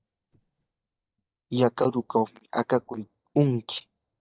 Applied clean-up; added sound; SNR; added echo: neural mask model DeepFilterNet 3.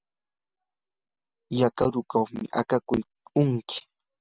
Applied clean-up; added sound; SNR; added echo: none; none; none; none.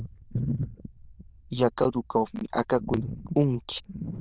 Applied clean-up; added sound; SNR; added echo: neural diffusion model UNIVERSE++.